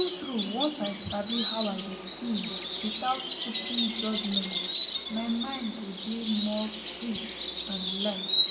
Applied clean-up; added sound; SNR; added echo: none; Insect; -1 dB; reverberation time 0.6 s.